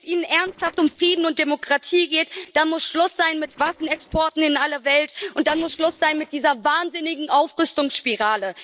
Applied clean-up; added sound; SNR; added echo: neural separator model SepFormer DNS4.